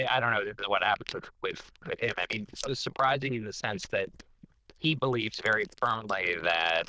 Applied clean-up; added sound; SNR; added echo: neural diffusion model UNIVERSE++.